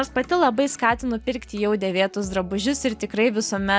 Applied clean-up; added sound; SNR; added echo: none; none; none; none.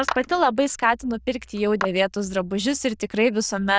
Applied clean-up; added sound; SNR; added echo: neural diffusion model UNIVERSE++.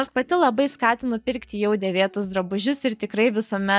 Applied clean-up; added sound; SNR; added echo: neural mask model DeepFilterNet 3.